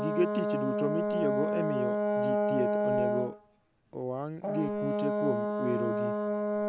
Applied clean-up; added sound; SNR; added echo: none; Brass instrument; -4 dB; none.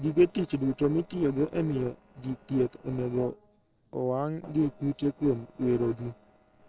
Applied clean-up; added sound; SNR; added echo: neural separator model SepFormer DNS4.